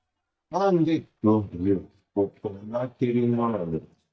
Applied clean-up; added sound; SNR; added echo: neural mask model DeepFilterNet 3.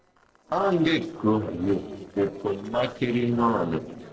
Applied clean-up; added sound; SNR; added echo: neural separator model SepFormer DNS4.